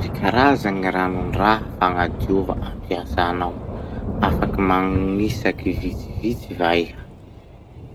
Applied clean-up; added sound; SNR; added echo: none; Thunder / Rain; 5 dB; none.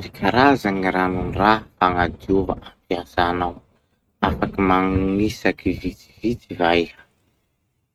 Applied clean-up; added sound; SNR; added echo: neural mask model RNNoise.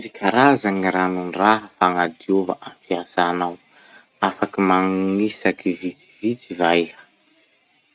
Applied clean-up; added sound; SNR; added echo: none; none; none; none.